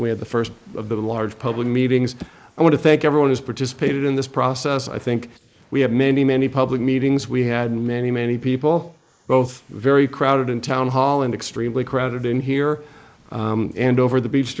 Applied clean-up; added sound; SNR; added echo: neural mask model Resemble Enhance denoiser.